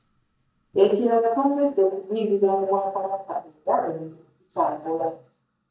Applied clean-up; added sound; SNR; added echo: neural mask model DeepFilterNet 3.